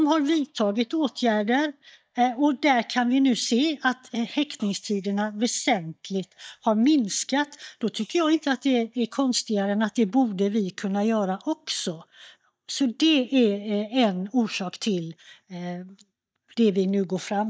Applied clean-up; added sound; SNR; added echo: neural mask model DeepFilterNet 3.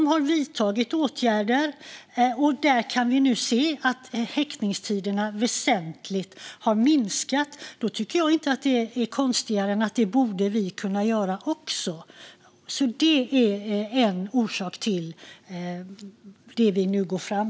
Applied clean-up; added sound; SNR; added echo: none; none; none; none.